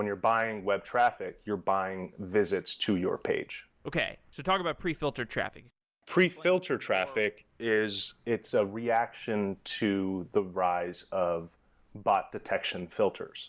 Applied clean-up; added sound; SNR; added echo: none; none; none; none.